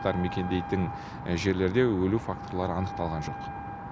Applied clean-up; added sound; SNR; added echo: none; Wind instrument, woodwind instrument; 12 dB; none.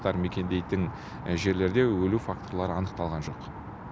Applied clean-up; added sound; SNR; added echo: none; none; none; none.